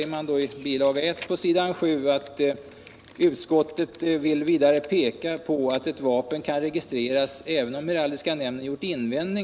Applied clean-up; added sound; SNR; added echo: none; none; none; none.